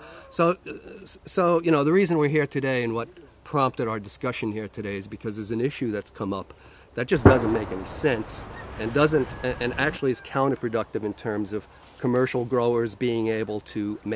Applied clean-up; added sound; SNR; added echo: none; Gunshot, gunfire; 1 dB; none.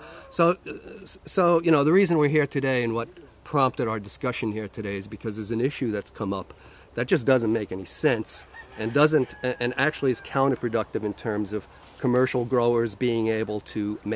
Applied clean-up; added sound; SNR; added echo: none; none; none; none.